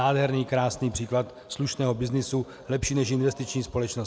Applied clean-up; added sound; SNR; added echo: none; none; none; none.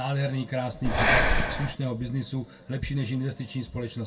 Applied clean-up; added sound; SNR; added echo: none; Breathing; -4 dB; reverberation time 0.1 s.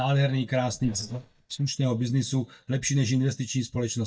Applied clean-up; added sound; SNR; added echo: neural mask model DeepFilterNet 3.